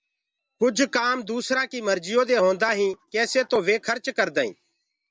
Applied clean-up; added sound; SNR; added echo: none; none; none; none.